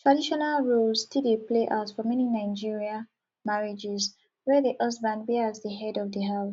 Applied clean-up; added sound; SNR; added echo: none; none; none; none.